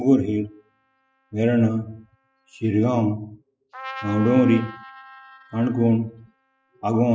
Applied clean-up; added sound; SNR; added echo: classical method spectral subtraction.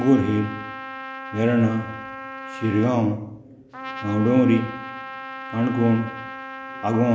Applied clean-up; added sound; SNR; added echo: none; Trumpet; 12 dB; none.